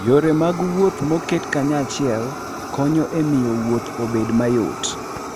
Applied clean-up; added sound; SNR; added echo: none; Fire; 10 dB; none.